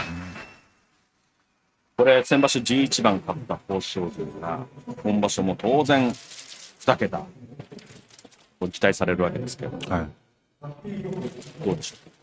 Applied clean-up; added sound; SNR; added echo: neural mask model RNNoise.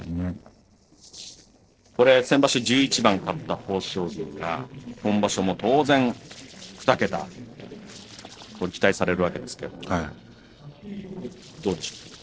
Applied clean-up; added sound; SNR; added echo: neural separator model SepFormer DNS4.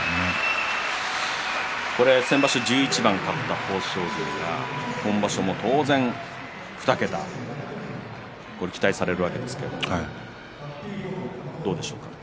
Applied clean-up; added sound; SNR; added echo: none; none; none; none.